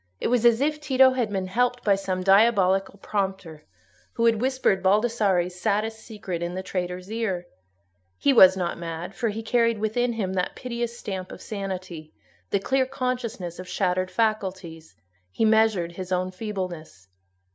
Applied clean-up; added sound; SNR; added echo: none; none; none; none.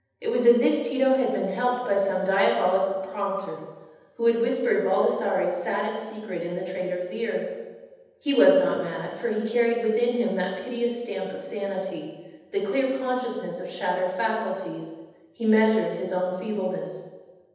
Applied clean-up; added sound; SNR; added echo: none; none; none; reverberation time 1.1 s.